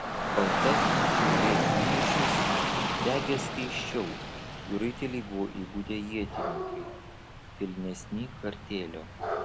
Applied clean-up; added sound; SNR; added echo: none; Rain / Dog; -5 dB; none.